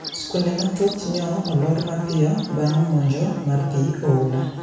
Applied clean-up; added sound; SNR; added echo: none; Buzz / Bird; 13 dB; reverberation time 1.0 s.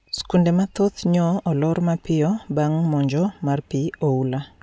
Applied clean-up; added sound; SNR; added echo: none; none; none; none.